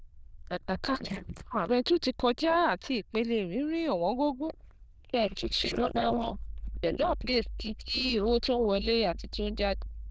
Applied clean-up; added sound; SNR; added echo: neural diffusion model UNIVERSE++.